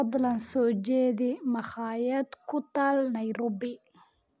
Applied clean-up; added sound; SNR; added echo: none; none; none; none.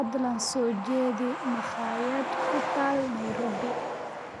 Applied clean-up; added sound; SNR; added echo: none; Truck; 3 dB; none.